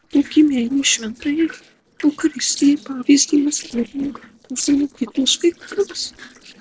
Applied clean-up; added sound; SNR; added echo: neural separator model SepFormer DNS4.